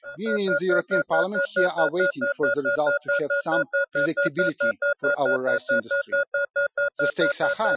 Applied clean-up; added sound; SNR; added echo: classical method Wiener filter.